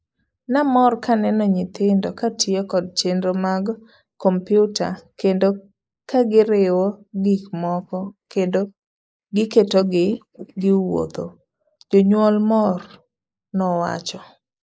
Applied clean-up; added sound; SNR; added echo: neural mask model Resemble Enhance denoiser.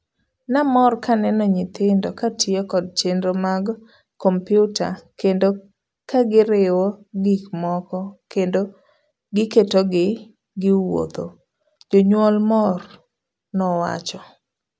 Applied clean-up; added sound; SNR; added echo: none; none; none; none.